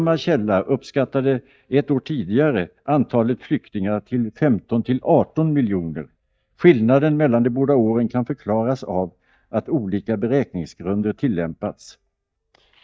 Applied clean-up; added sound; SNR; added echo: neural mask model DeepFilterNet 3.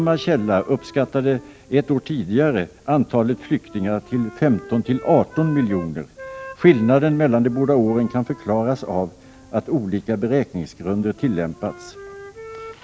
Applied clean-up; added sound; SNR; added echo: none; Wind instrument, woodwind instrument; 20 dB; none.